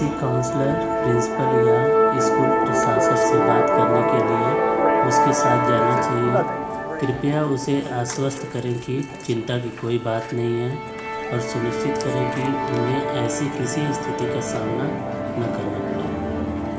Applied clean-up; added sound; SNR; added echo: none; Musical instrument; -3 dB; reverberation time 0.4 s.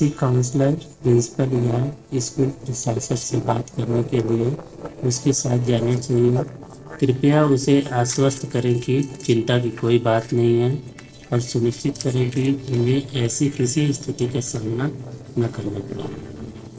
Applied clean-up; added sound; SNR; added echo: neural separator model SepFormer DNS4.